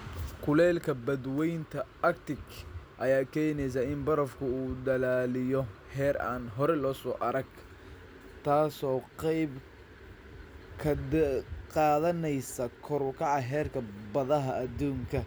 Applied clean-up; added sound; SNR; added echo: none; none; none; none.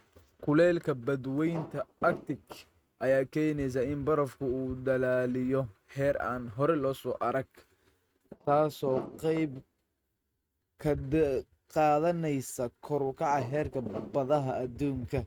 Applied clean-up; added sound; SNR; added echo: neural mask model RNNoise.